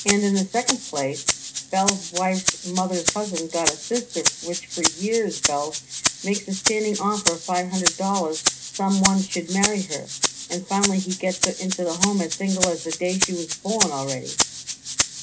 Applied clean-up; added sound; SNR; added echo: none; Rattle (instrument); 1 dB; reverberation time 0.2 s.